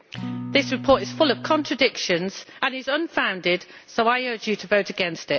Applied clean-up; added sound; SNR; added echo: none; Acoustic guitar / Strum; 9 dB; none.